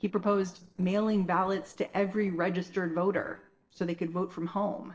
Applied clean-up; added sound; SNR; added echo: neural separator model SepFormer DNS4.